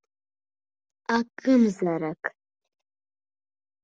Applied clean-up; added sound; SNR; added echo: none; none; none; none.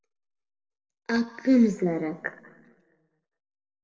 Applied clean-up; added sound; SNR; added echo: none; none; none; reverberation time 1.1 s.